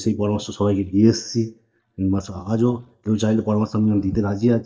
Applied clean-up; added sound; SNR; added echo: neural mask model DeepFilterNet 3.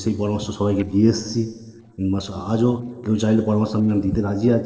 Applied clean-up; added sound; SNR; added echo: neural separator model SepFormer DNS4.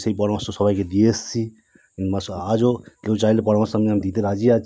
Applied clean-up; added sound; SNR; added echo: none; none; none; none.